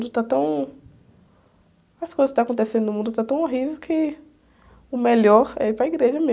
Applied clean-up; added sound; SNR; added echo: none; none; none; none.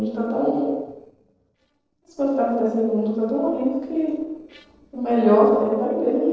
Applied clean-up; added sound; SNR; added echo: neural separator model SepFormer DNS4.